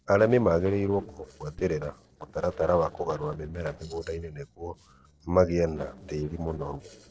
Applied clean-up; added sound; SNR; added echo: neural separator model SepFormer DNS4.